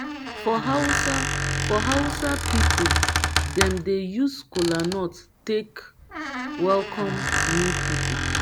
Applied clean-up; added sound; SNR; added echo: none; Squeak; -1 dB; none.